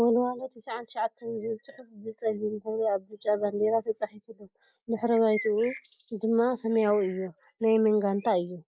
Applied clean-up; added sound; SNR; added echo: neural mask model Resemble Enhance denoiser.